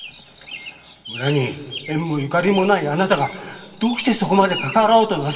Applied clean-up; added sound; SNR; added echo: none; Chirp, tweet; 16 dB; reverberation time 2.6 s.